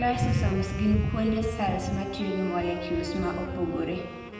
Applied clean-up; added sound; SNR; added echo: none; Wind instrument, woodwind instrument; 12 dB; reverberation time 1.0 s.